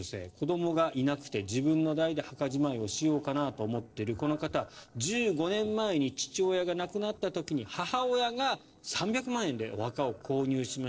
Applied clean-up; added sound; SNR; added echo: neural separator model SepFormer DNS4.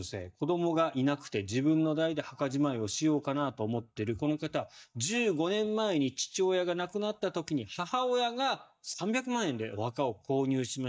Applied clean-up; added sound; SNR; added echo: neural mask model DeepFilterNet 3.